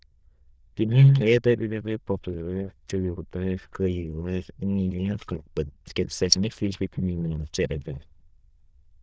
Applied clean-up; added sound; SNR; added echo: neural diffusion model UNIVERSE++.